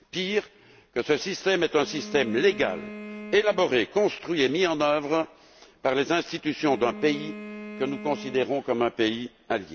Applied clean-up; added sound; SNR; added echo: none; Bowed string instrument; 15 dB; none.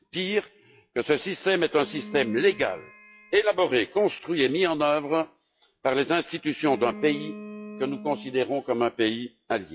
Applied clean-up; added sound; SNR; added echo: classical method log-MMSE.